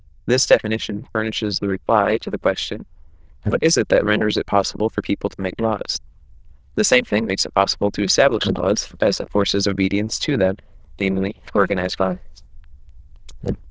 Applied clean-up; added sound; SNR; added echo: neural diffusion model UNIVERSE++.